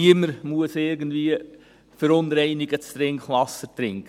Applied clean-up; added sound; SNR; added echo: none; none; none; none.